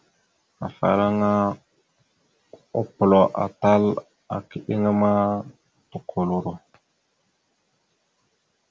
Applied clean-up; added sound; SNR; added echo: none; none; none; none.